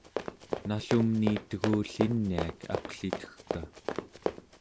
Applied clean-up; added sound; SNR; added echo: none; Run; 5 dB; none.